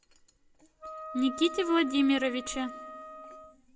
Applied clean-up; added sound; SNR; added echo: none; Wind instrument, woodwind instrument; 12 dB; reverberation time 0.6 s.